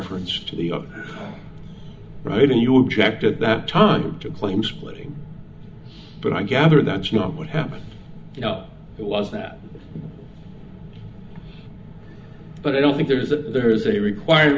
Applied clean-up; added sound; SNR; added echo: none; none; none; reverberation time 0.4 s.